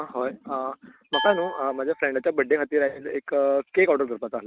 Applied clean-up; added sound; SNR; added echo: none; Glass; 7 dB; none.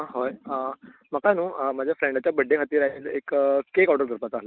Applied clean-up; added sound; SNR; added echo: none; none; none; none.